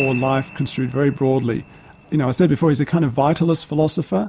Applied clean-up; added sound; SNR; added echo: none; Piano; 18 dB; none.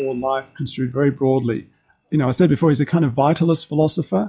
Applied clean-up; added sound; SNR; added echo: classical method log-MMSE.